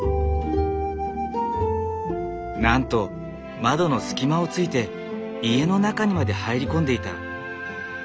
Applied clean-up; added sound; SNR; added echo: none; none; none; none.